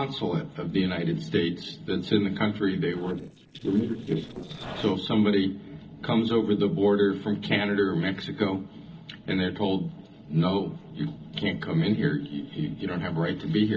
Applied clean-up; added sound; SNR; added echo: neural separator model SepFormer DNS4.